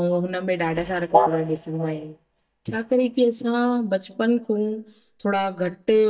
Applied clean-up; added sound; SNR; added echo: neural mask model DeepFilterNet 3.